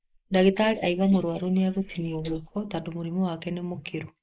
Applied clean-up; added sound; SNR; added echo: neural mask model Resemble Enhance denoiser.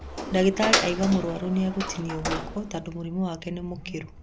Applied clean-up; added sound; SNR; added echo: none; Door; 4 dB; none.